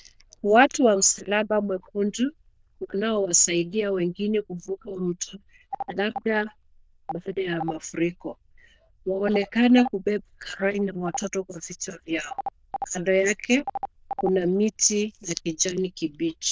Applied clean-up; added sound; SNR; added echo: neural diffusion model UNIVERSE++.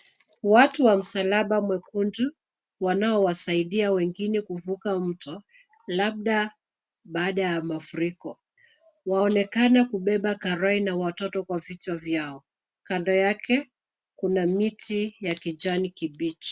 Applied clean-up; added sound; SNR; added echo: none; none; none; none.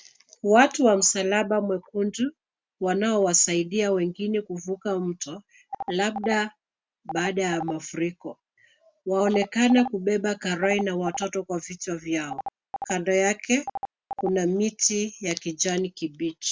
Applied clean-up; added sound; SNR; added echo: none; Telephone; 12 dB; none.